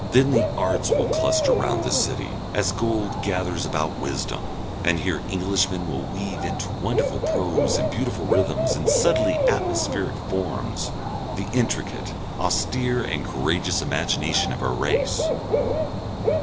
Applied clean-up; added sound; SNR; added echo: none; Bird / Dog; -1 dB; none.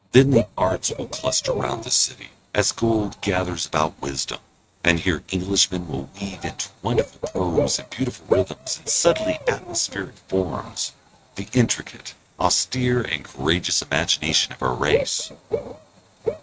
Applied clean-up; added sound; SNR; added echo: neural mask model RNNoise.